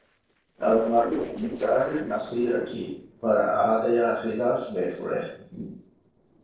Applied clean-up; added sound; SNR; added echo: neural separator model SepFormer DNS4.